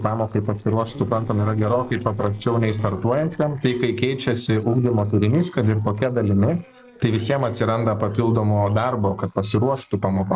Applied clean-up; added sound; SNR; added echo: neural separator model SepFormer DNS4.